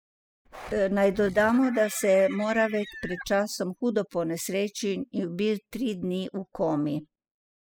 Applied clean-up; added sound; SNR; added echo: classical method spectral subtraction.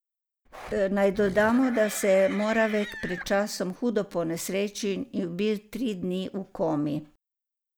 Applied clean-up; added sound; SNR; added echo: none; Livestock, farm animals, working animals; 13 dB; none.